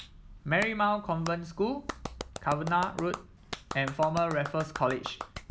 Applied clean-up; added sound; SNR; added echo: none; Clapping; 11 dB; none.